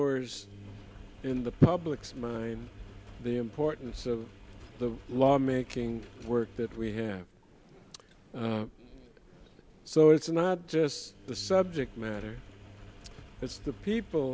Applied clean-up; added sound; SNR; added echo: none; Engine; 18 dB; none.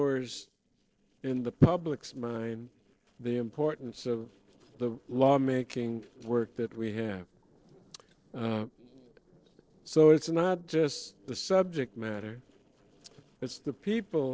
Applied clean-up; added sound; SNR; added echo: neural separator model SepFormer DNS4.